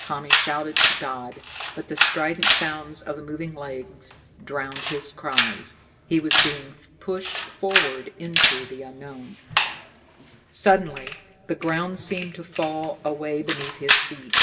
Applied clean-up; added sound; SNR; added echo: none; Camera; -4 dB; reverberation time 1.7 s.